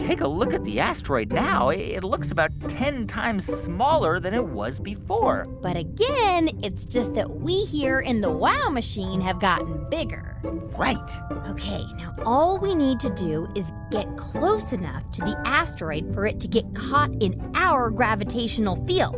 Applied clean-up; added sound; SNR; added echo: none; none; none; none.